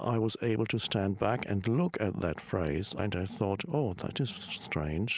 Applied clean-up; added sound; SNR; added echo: none; none; none; none.